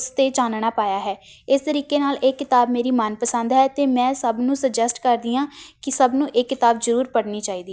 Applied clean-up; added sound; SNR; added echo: none; none; none; none.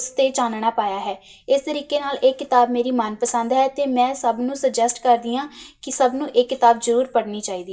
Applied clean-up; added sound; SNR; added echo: none; none; none; reverberation time 0.2 s.